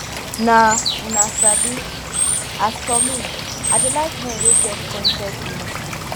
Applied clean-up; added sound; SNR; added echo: none; Water / Bird; -2 dB; none.